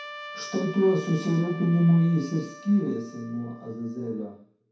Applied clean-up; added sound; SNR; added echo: none; Trumpet; 17 dB; reverberation time 0.6 s.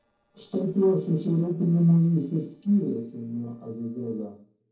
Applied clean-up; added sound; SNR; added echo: neural separator model SepFormer DNS4.